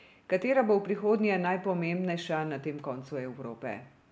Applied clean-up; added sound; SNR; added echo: none; none; none; none.